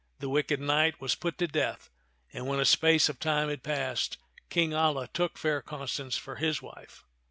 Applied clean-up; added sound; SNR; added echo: none; none; none; none.